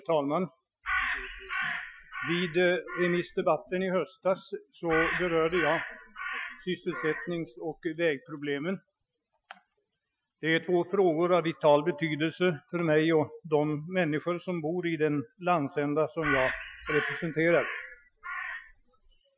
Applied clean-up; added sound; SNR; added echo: classical method Wiener filter.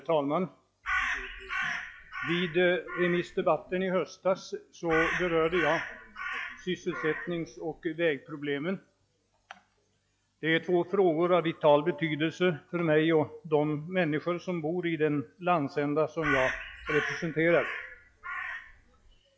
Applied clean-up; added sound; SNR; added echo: classical method log-MMSE.